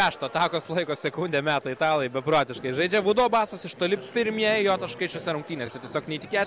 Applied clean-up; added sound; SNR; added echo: none; none; none; none.